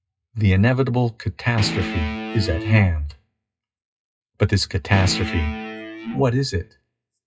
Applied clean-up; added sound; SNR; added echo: classical method WPE with log-MMSE.